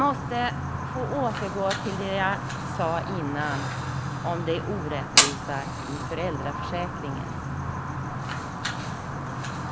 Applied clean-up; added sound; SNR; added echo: none; Fire; -2 dB; none.